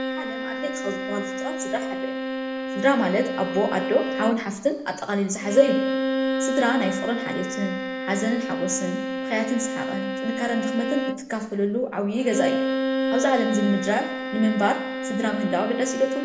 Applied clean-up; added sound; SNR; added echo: none; Bowed string instrument; 3 dB; reverberation time 0.8 s.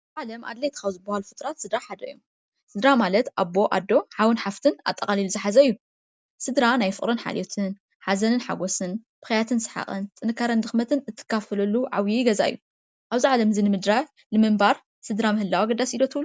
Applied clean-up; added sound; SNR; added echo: none; none; none; none.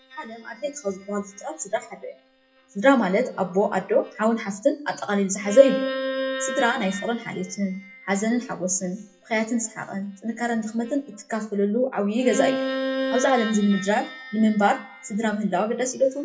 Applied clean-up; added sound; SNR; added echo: classical method WPE with log-MMSE.